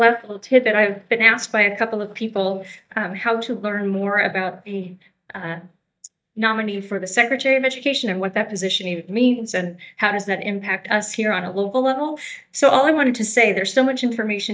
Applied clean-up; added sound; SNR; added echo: neural mask model DeepFilterNet 3.